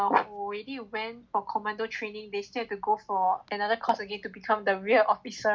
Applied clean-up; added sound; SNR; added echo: none; none; none; none.